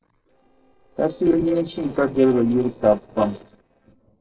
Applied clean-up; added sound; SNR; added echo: neural separator model SepFormer DNS4.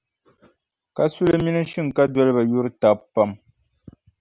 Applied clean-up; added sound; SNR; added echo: none; none; none; none.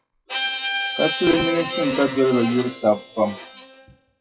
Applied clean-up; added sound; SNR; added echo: classical method WPE with log-MMSE.